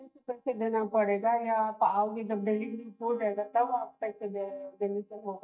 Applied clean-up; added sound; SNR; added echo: neural mask model DeepFilterNet 3.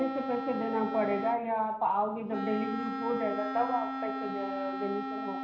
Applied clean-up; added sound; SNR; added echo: none; Wind instrument, woodwind instrument; 4 dB; reverberation time 0.5 s.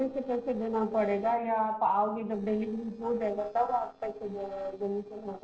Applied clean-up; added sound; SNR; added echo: neural separator model SepFormer DNS4.